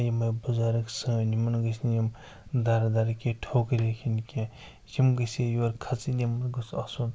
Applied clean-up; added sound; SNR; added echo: none; none; none; none.